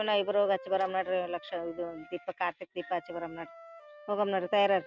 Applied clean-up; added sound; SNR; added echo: none; Wind instrument, woodwind instrument; 19 dB; none.